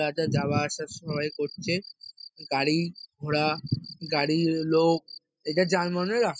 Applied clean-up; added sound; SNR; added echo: classical method spectral subtraction.